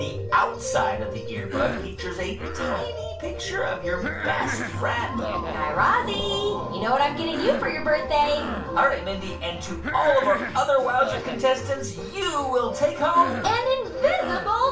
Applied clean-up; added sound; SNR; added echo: none; Cough; 11 dB; reverberation time 0.3 s.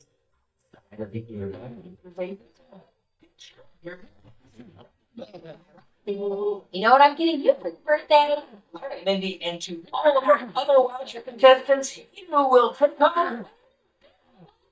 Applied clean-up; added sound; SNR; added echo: neural mask model DeepFilterNet 3.